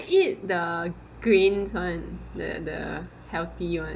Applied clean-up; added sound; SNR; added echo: none; none; none; none.